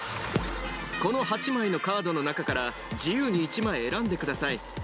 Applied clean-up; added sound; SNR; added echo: none; Domestic sounds, home sounds; 16 dB; none.